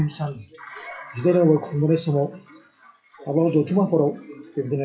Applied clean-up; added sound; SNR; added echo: classical method WPE with log-MMSE.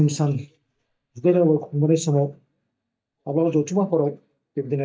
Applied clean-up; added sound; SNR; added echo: neural mask model DeepFilterNet 3.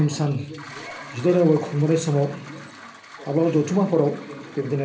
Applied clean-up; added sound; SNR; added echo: none; Toilet flush; 20 dB; reverberation time 0.3 s.